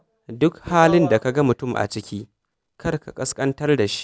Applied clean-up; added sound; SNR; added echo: none; none; none; none.